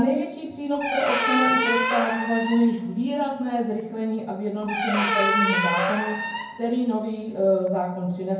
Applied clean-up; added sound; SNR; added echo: none; Squeak; 1 dB; reverberation time 0.9 s.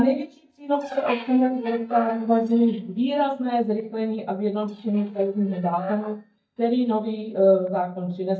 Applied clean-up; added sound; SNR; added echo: neural mask model DeepFilterNet 3.